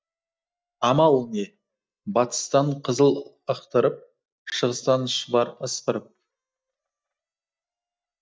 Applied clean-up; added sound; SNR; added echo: neural mask model DeepFilterNet 3.